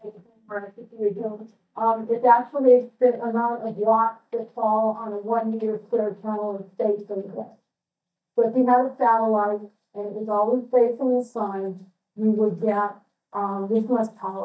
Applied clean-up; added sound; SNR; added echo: neural mask model DeepFilterNet 3.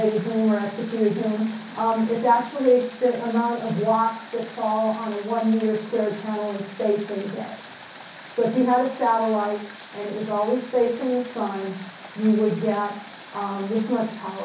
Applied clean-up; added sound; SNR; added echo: none; Water; 14 dB; reverberation time 0.6 s.